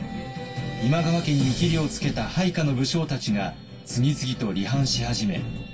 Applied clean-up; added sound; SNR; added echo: none; none; none; reverberation time 0.2 s.